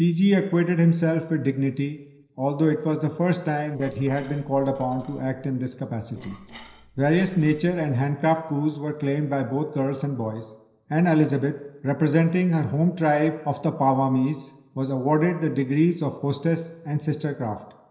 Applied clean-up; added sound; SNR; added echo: neural separator model SepFormer DNS4.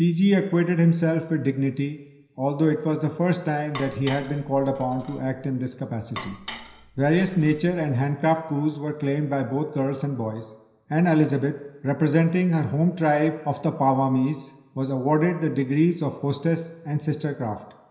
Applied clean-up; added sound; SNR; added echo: none; Dishes, pots, and pans; 17 dB; reverberation time 0.9 s.